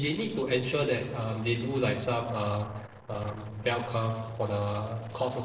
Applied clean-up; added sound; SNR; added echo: neural separator model SepFormer DNS4.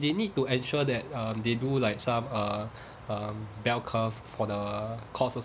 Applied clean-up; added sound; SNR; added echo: none; none; none; none.